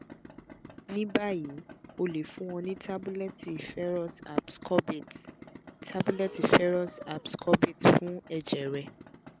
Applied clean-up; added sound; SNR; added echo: none; Breathing + Idling; 18 dB; none.